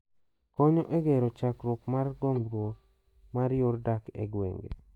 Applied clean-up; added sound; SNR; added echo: neural mask model DeepFilterNet 3.